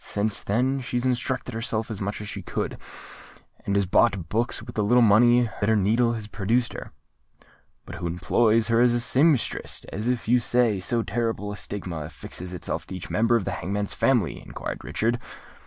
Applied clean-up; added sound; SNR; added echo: none; none; none; none.